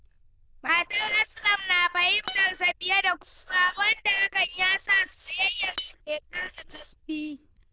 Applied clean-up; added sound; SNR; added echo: neural diffusion model UNIVERSE++.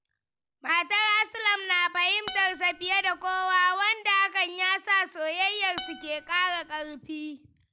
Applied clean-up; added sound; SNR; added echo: none; Acoustic guitar; 16 dB; none.